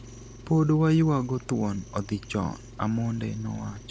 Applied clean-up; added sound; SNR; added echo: none; Engine; 18 dB; none.